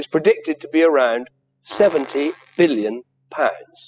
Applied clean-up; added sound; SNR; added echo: classical method spectral subtraction.